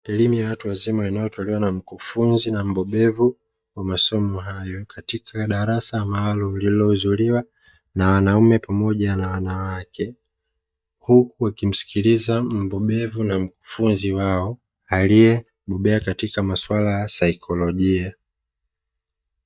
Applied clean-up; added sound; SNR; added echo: neural mask model DeepFilterNet 3.